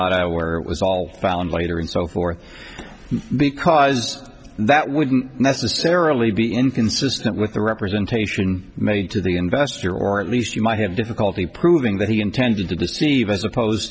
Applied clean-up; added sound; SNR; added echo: none; none; none; none.